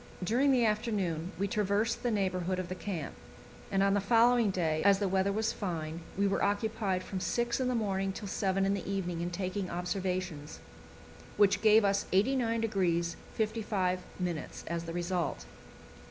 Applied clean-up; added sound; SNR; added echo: none; none; none; none.